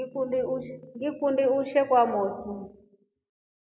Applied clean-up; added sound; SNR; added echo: none; none; none; none.